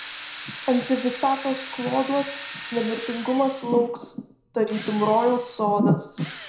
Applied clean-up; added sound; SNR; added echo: none; Drill; 11 dB; reverberation time 0.4 s.